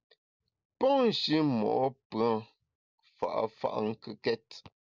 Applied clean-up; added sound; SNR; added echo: none; none; none; none.